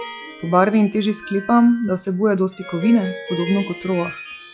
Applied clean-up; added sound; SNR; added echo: classical method log-MMSE.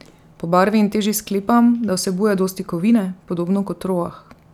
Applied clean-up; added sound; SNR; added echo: none; none; none; none.